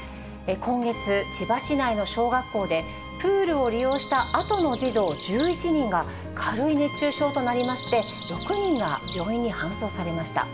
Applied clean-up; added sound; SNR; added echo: none; Bowed string instrument + Bird vocalization, bird call, bird song; 15 dB; none.